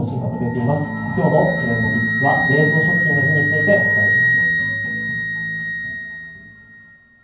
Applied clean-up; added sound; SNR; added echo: none; Wind instrument, woodwind instrument; 0 dB; reverberation time 0.9 s.